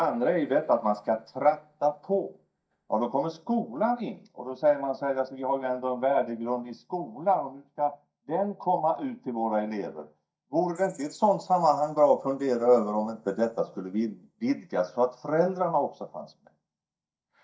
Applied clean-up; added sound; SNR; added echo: neural mask model DeepFilterNet 3.